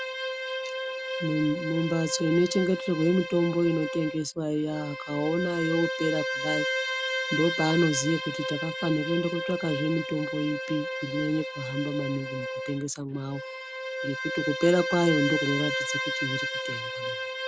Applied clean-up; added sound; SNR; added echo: none; Bowed string instrument; 4 dB; none.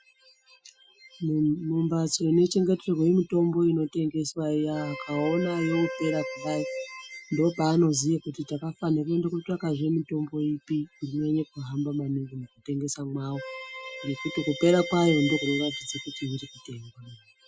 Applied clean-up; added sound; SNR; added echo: classical method Wiener filter.